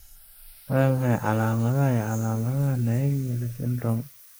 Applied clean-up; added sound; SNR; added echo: neural mask model Resemble Enhance denoiser.